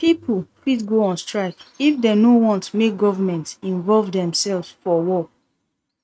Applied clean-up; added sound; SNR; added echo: neural mask model RNNoise.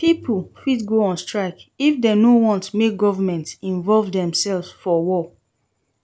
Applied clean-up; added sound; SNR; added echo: none; none; none; none.